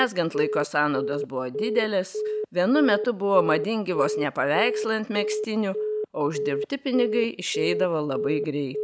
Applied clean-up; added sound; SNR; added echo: none; Telephone; 5 dB; none.